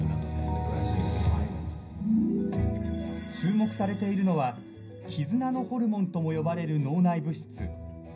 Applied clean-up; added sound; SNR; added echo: none; none; none; reverberation time 0.5 s.